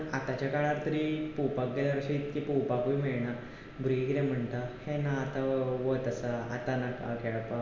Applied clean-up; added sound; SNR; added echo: none; none; none; none.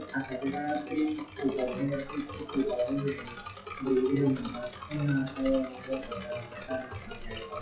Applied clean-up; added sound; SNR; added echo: classical method WPE with log-MMSE.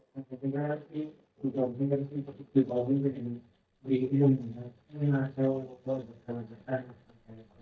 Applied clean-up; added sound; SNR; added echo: neural mask model DeepFilterNet 3.